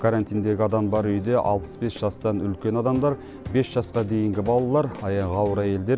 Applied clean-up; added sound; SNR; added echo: none; none; none; none.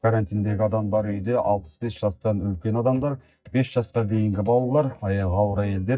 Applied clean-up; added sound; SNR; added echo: neural mask model DeepFilterNet 3.